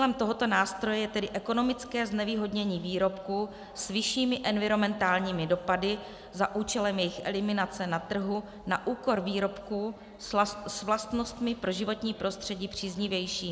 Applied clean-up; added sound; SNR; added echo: none; none; none; none.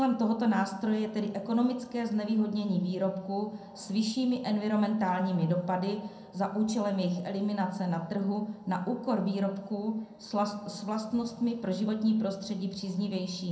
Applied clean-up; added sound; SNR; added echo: none; none; none; reverberation time 0.5 s.